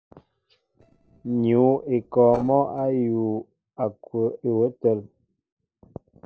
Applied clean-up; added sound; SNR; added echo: neural separator model SepFormer DNS4.